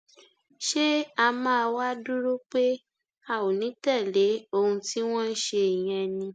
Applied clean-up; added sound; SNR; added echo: none; none; none; none.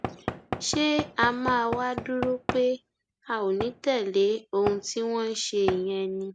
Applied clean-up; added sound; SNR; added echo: none; Knock / Wood; 10 dB; none.